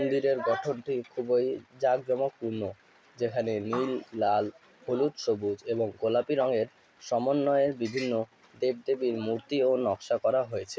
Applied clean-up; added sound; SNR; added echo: none; none; none; none.